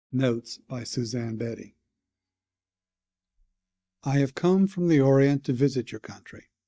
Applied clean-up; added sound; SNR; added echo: neural mask model DeepFilterNet 3.